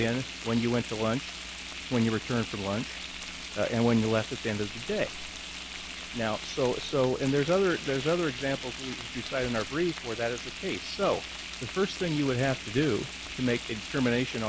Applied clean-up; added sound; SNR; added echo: none; Frying (food); 10 dB; none.